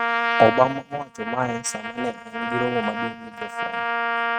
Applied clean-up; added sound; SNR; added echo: neural mask model RNNoise.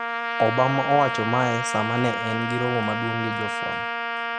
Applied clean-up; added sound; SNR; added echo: none; Trumpet; 2 dB; none.